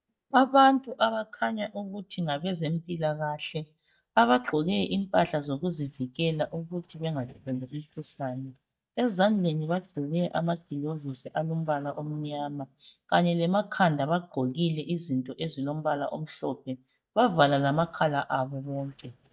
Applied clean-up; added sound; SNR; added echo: neural mask model DeepFilterNet 3.